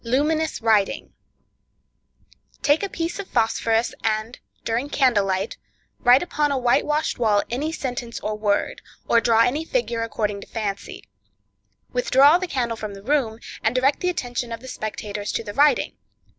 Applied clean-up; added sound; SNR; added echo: none; none; none; none.